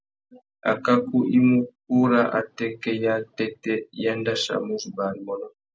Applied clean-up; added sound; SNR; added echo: none; none; none; none.